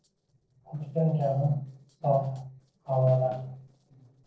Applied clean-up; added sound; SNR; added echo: neural separator model SepFormer DNS4.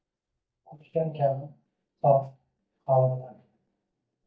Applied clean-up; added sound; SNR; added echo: neural mask model DeepFilterNet 3.